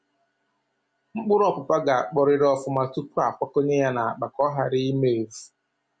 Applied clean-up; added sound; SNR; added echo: none; none; none; none.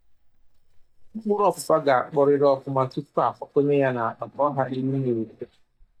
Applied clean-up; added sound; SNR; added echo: neural mask model DeepFilterNet 3.